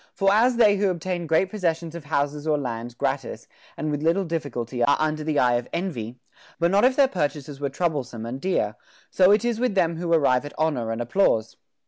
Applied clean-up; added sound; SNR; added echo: none; none; none; none.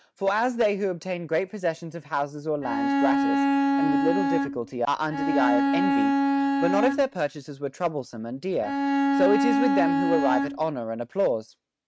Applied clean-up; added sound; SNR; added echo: neural mask model RNNoise.